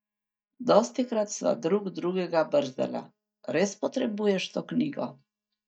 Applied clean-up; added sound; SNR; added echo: neural mask model DeepFilterNet 3.